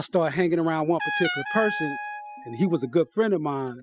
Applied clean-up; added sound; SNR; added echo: classical method spectral subtraction.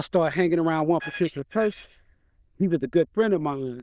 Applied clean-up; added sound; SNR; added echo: neural diffusion model UNIVERSE++.